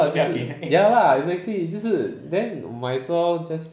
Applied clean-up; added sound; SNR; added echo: none; none; none; none.